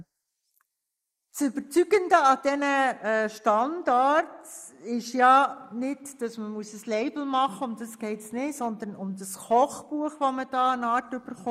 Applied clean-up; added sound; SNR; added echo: neural mask model Resemble Enhance denoiser.